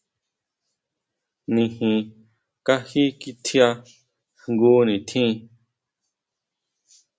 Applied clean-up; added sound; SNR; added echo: none; none; none; none.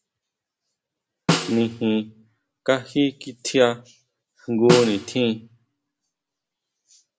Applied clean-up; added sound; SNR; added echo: none; Snare drum; 4 dB; none.